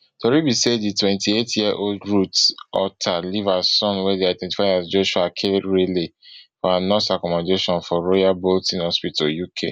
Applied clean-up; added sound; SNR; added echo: none; none; none; none.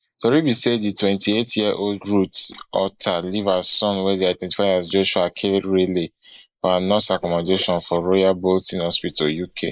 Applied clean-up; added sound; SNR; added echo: neural mask model Resemble Enhance denoiser.